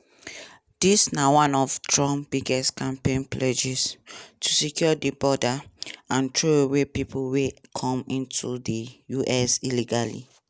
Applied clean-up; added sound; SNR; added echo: none; none; none; none.